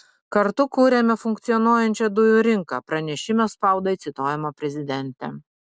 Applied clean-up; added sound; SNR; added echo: none; none; none; none.